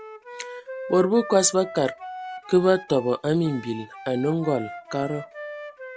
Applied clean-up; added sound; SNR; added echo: none; Wind instrument, woodwind instrument; 13 dB; none.